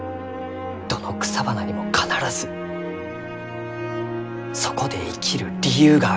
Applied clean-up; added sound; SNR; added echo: none; none; none; none.